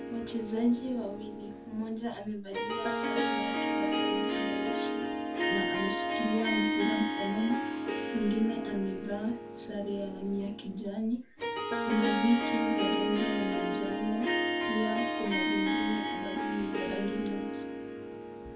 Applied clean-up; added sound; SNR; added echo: none; Harp; -1 dB; reverberation time 0.2 s.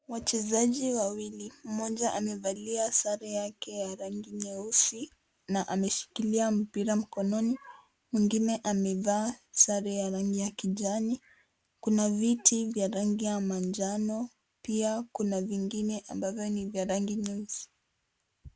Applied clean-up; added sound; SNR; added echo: none; none; none; none.